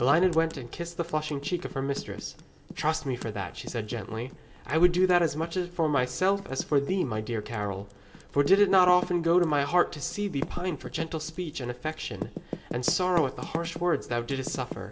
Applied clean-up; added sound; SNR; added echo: none; Typing; 14 dB; reverberation time 0.3 s.